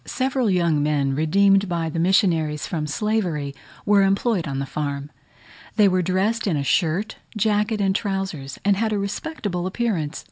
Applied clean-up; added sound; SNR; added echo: none; none; none; none.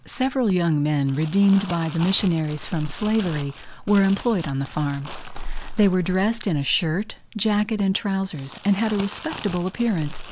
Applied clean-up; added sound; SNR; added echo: none; Crumpling, crinkling; 12 dB; none.